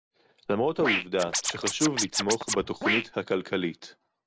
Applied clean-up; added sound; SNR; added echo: none; Scratching (performance technique); 1 dB; none.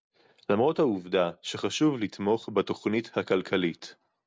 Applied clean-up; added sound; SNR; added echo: none; none; none; none.